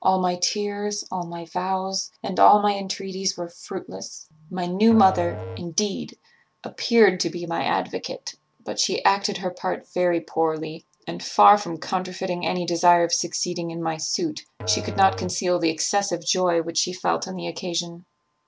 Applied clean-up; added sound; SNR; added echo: none; Musical instrument; 14 dB; none.